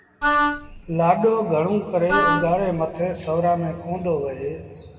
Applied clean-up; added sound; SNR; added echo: none; Wind instrument, woodwind instrument; 1 dB; reverberation time 2.0 s.